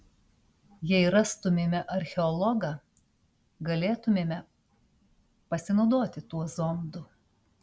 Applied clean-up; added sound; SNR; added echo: none; none; none; none.